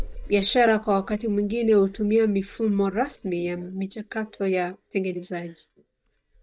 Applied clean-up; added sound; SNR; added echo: neural mask model DeepFilterNet 3.